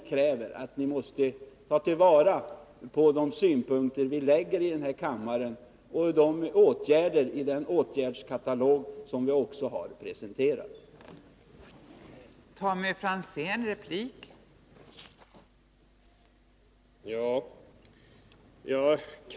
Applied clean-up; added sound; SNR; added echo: none; none; none; none.